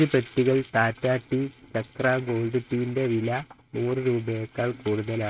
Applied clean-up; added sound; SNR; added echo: neural mask model RNNoise.